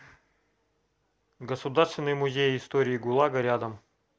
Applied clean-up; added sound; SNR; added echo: none; none; none; none.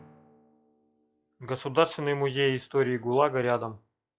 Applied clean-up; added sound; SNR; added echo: classical method log-MMSE.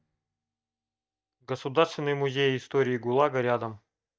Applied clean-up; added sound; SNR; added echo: neural mask model DeepFilterNet 3.